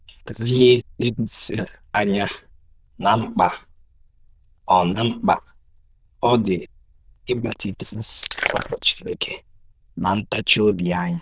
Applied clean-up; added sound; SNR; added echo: neural diffusion model UNIVERSE++.